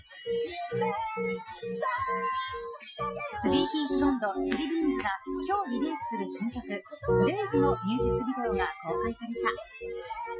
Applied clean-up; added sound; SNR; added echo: classical method Wiener filter.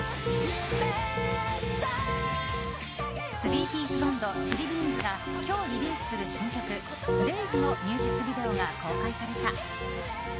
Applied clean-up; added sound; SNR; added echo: none; Piano; 3 dB; none.